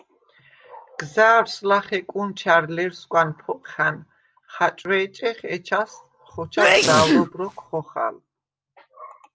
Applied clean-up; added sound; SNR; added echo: none; Sneeze; -4 dB; none.